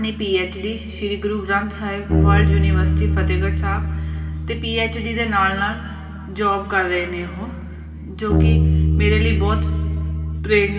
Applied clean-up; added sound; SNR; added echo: none; Bass guitar; -3 dB; reverberation time 2.3 s.